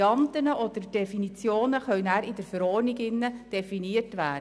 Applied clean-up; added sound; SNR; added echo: none; none; none; none.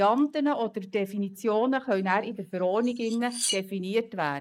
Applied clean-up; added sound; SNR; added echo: neural mask model Resemble Enhance denoiser.